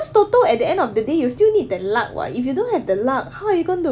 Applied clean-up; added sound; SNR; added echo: none; none; none; none.